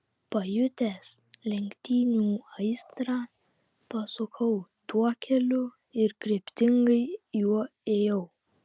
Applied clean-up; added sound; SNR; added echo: none; none; none; none.